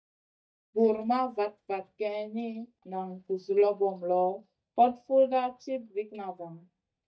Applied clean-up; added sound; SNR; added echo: neural mask model DeepFilterNet 3.